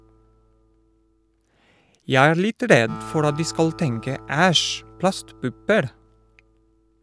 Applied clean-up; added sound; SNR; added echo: none; Acoustic guitar; 19 dB; none.